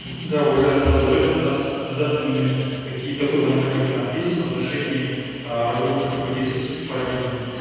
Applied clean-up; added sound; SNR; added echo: none; Cricket; 16 dB; reverberation time 2.1 s.